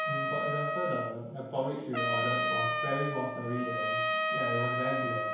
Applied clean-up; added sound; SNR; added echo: none; Trumpet; -3 dB; reverberation time 1.0 s.